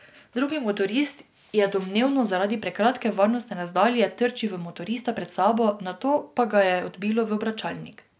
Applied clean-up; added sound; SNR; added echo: none; none; none; none.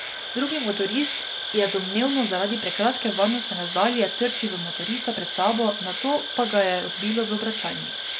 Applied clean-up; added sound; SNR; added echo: none; Insect; 5 dB; none.